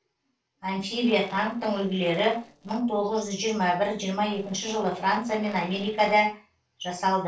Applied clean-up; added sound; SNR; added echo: neural separator model SepFormer DNS4.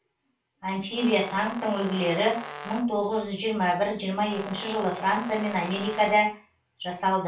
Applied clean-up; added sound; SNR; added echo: none; Brass instrument; 13 dB; reverberation time 0.3 s.